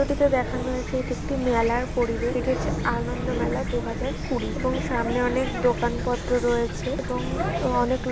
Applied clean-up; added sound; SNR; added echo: none; Chirp, tweet / Fowl; 3 dB; none.